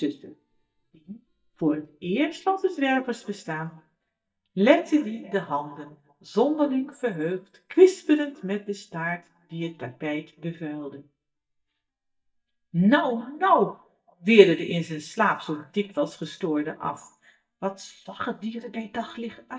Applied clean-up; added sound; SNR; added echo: neural mask model DeepFilterNet 3.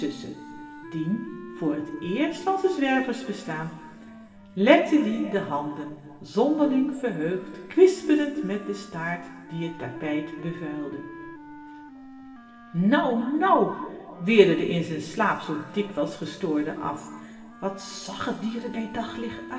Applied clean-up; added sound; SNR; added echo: none; Wind instrument, woodwind instrument; 18 dB; reverberation time 2.3 s.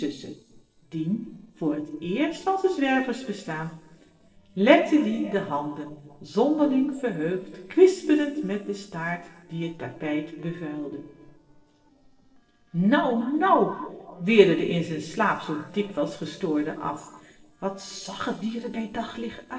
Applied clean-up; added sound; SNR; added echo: neural separator model SepFormer DNS4.